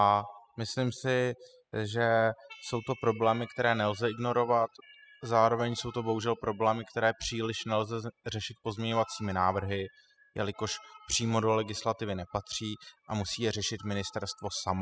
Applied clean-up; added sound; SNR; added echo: classical method spectral subtraction.